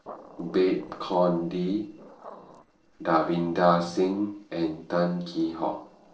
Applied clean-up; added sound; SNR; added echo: neural separator model SepFormer DNS4.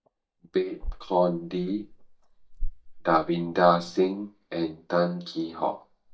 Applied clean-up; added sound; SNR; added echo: neural mask model DeepFilterNet 3.